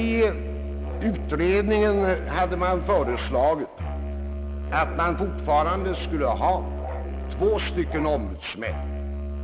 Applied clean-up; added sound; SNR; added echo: none; Musical instrument; 5 dB; none.